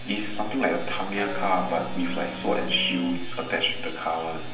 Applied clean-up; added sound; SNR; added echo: none; Electric guitar; 10 dB; reverberation time 0.9 s.